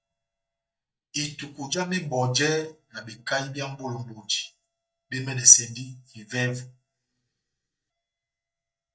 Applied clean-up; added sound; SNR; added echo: neural mask model DeepFilterNet 3.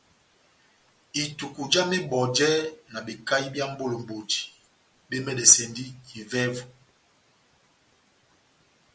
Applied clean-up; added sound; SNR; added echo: none; none; none; none.